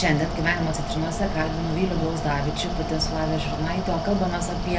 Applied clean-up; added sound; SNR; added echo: none; Mechanical fan; 3 dB; reverberation time 0.3 s.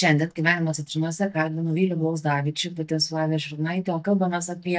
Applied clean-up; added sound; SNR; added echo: neural mask model DeepFilterNet 3.